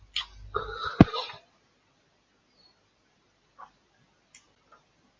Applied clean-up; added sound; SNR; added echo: none; none; none; none.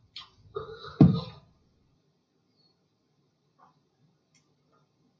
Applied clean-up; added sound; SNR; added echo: none; none; none; reverberation time 0.4 s.